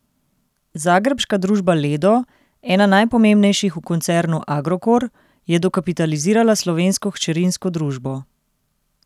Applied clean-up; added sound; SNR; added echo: none; none; none; none.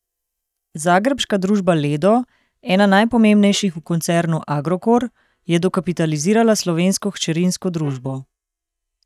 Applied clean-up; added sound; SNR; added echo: neural mask model DeepFilterNet 3.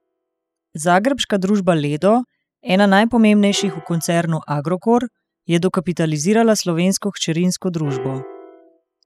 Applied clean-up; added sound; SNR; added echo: classical method spectral subtraction.